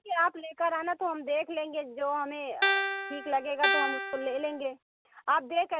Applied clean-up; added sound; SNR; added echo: none; Guitar; -3 dB; none.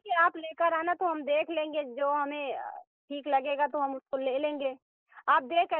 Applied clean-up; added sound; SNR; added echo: neural mask model Resemble Enhance denoiser.